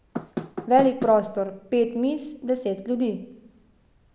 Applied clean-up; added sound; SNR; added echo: none; Knock / Wood; 9 dB; none.